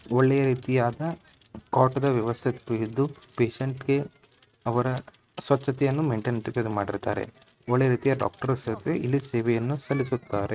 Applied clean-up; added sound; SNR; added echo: neural mask model RNNoise.